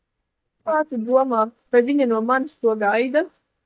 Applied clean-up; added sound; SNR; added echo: neural mask model DeepFilterNet 3.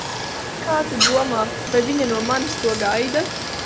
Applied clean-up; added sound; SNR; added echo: none; Stream; 3 dB; none.